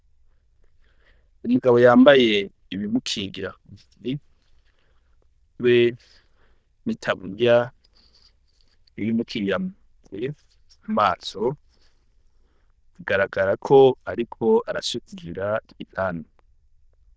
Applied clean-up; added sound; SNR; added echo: neural diffusion model UNIVERSE++.